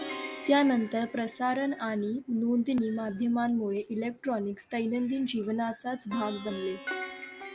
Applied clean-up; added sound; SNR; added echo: none; Plucked string instrument; 13 dB; none.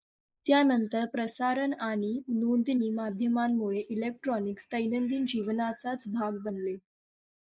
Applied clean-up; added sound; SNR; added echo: neural mask model Resemble Enhance denoiser.